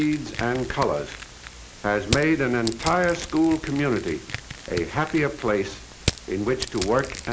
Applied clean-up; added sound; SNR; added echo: none; Crushing; 10 dB; none.